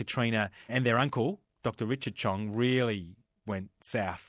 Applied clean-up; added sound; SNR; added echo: none; none; none; none.